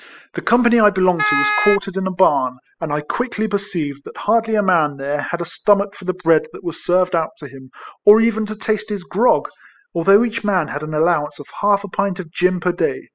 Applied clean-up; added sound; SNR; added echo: classical method spectral subtraction.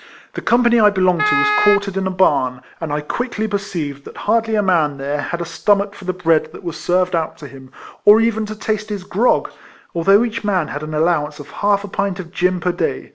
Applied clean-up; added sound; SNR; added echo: none; Wind instrument, woodwind instrument; 2 dB; none.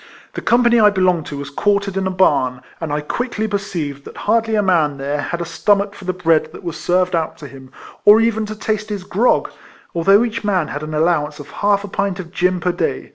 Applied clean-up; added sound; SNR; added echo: none; none; none; none.